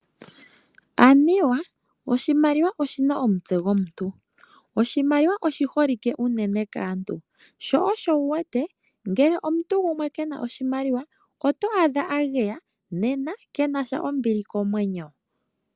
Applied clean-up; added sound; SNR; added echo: none; none; none; none.